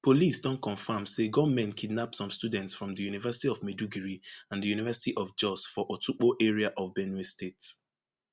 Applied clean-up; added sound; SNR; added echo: none; none; none; none.